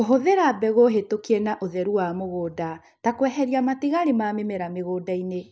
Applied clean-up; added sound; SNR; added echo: none; none; none; none.